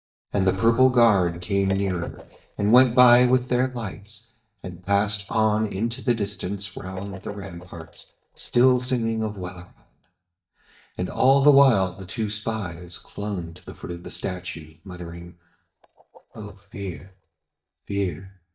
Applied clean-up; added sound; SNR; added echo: neural mask model DeepFilterNet 3.